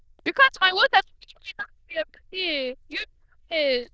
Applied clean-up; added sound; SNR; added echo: neural diffusion model UNIVERSE++.